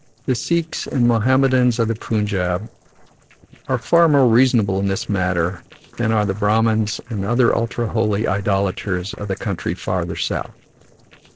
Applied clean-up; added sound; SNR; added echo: neural separator model SepFormer DNS4.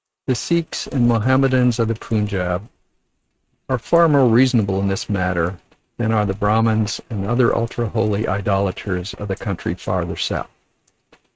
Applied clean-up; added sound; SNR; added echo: neural mask model RNNoise.